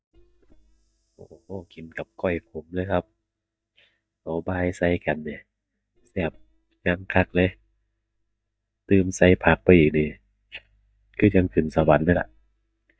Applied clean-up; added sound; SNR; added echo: neural mask model DeepFilterNet 3.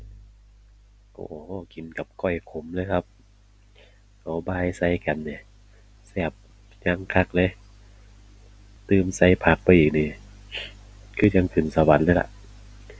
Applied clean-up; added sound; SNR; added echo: none; none; none; none.